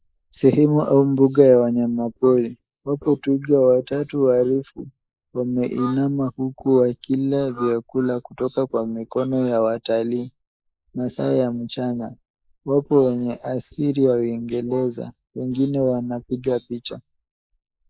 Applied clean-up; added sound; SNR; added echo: neural mask model Resemble Enhance denoiser.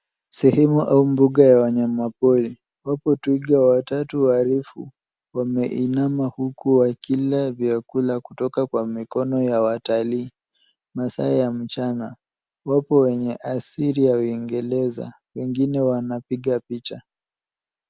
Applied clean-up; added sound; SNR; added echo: none; none; none; none.